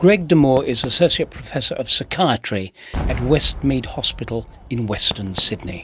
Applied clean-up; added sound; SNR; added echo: none; Cheering / Fireworks; 12 dB; none.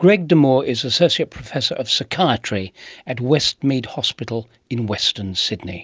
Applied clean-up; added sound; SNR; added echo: none; none; none; none.